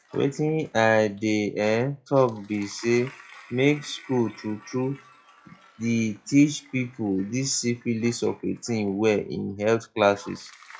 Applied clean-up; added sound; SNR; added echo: classical method WPE with log-MMSE.